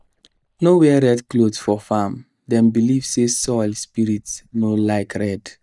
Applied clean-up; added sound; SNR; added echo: neural mask model DeepFilterNet 3.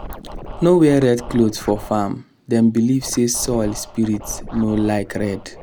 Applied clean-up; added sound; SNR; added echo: none; Scratching (performance technique); 15 dB; none.